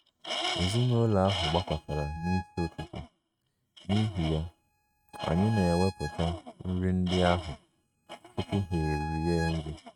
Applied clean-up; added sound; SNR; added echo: neural mask model RNNoise.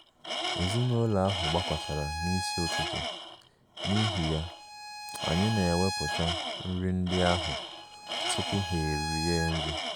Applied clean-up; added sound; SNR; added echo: none; Bowed string instrument + Tools; 3 dB; none.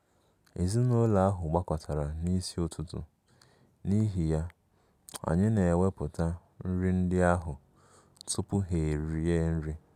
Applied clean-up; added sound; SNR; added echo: none; none; none; none.